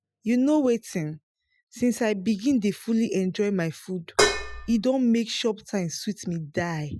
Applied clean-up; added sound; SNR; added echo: classical method Wiener filter.